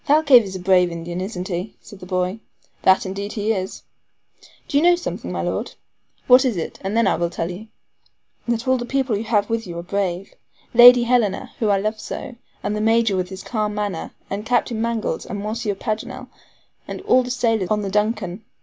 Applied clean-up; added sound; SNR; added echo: none; none; none; none.